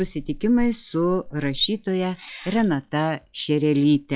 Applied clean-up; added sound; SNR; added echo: classical method log-MMSE.